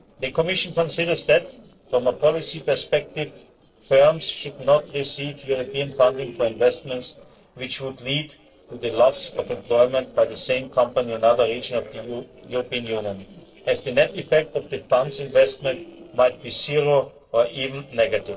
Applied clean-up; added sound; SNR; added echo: neural separator model SepFormer DNS4.